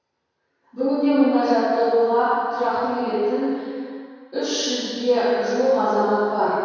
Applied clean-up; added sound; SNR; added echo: none; none; none; reverberation time 2.2 s.